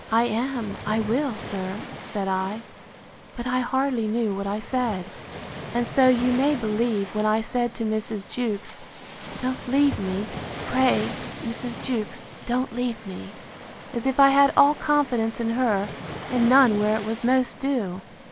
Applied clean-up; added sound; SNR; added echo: none; Waves, surf; 13 dB; none.